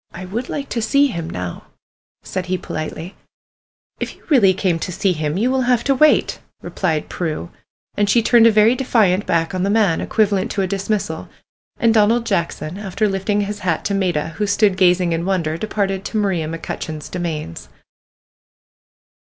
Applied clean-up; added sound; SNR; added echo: none; none; none; none.